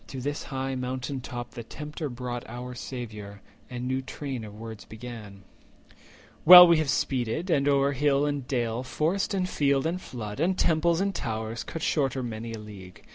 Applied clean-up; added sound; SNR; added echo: none; none; none; none.